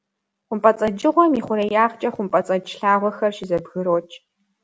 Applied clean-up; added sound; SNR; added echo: none; none; none; none.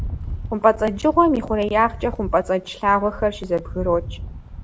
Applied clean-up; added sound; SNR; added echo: none; Rattle; 11 dB; none.